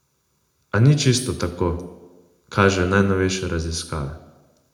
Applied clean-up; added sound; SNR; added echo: none; none; none; reverberation time 0.6 s.